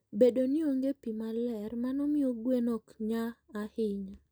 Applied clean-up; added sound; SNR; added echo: none; none; none; none.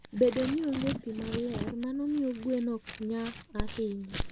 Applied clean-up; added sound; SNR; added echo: none; Scissors + Scissors; 5 dB; none.